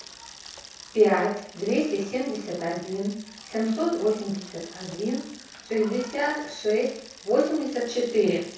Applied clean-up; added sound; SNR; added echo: none; Bicycle; 19 dB; reverberation time 0.6 s.